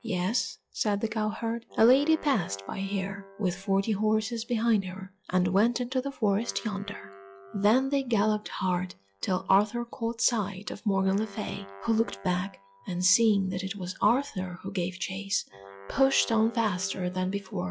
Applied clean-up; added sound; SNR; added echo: classical method log-MMSE.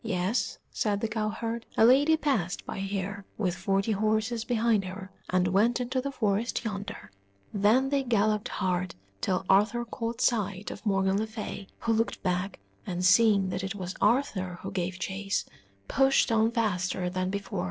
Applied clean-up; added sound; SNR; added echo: neural separator model SepFormer DNS4.